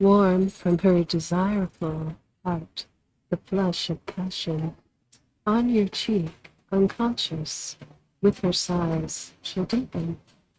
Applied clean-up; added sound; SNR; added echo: neural mask model RNNoise.